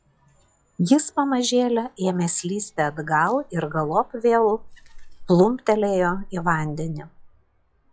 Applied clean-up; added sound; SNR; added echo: classical method log-MMSE.